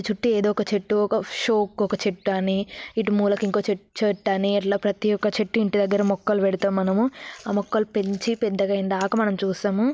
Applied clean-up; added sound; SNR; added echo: none; none; none; none.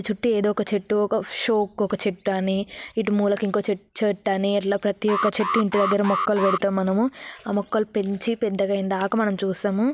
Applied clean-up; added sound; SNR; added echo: none; Alarm; 3 dB; none.